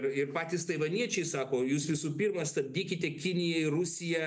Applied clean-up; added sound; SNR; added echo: none; none; none; none.